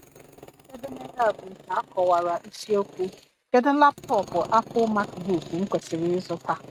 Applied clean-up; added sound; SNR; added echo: neural mask model RNNoise.